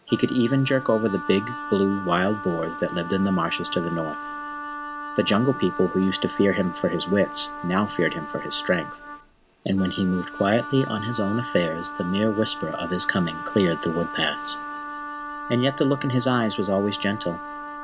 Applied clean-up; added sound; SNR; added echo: none; Wind instrument, woodwind instrument; 10 dB; none.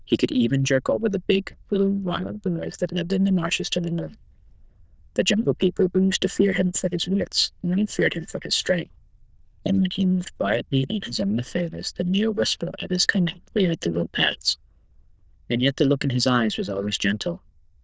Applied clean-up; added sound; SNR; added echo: neural diffusion model UNIVERSE++.